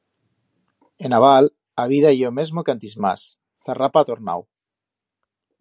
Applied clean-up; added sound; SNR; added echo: none; none; none; none.